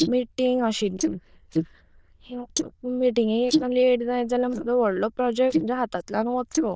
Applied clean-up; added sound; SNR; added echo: neural diffusion model UNIVERSE++.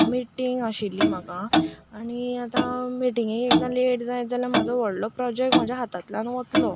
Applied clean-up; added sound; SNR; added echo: none; Clock; 0 dB; none.